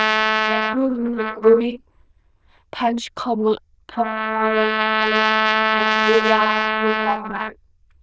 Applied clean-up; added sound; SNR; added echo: neural diffusion model UNIVERSE++.